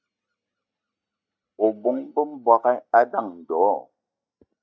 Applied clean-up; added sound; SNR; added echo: neural mask model DeepFilterNet 3.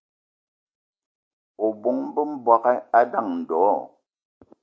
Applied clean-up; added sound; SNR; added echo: none; none; none; none.